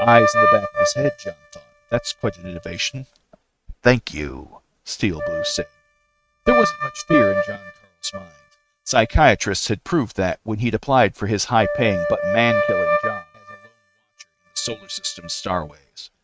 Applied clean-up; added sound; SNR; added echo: neural mask model RNNoise.